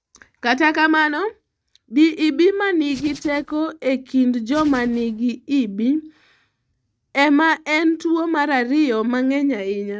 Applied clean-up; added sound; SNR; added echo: neural mask model RNNoise.